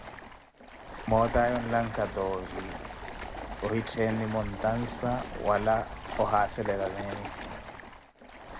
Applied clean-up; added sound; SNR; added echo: none; Stream; 8 dB; none.